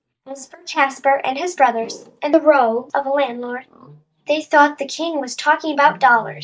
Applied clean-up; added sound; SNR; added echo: neural mask model DeepFilterNet 3.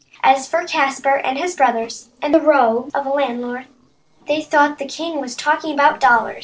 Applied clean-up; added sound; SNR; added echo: neural separator model SepFormer DNS4.